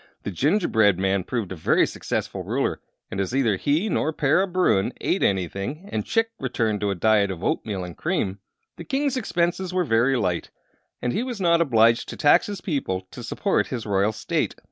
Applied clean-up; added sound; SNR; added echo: none; none; none; none.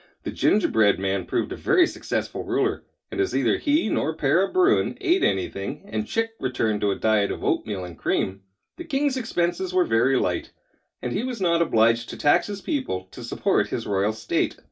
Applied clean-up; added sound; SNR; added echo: none; none; none; reverberation time 0.2 s.